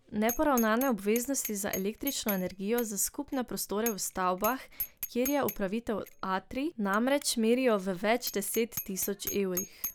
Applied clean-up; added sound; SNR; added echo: none; Bicycle bell; 12 dB; none.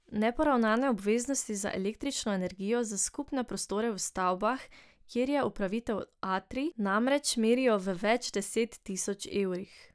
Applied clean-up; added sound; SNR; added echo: none; none; none; none.